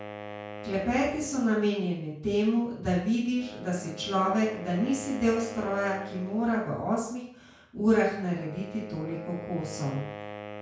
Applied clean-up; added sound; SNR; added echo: none; Wind instrument, woodwind instrument; 14 dB; reverberation time 0.5 s.